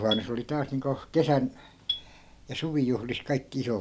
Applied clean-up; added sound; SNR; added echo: none; Marimba, xylophone; 12 dB; none.